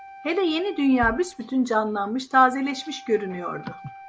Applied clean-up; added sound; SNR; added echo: none; Wind instrument, woodwind instrument + Bass drum; 18 dB; none.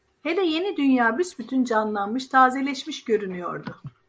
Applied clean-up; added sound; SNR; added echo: none; none; none; none.